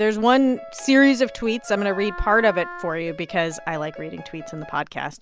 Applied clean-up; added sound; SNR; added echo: none; Piano + Wind instrument, woodwind instrument; 16 dB; none.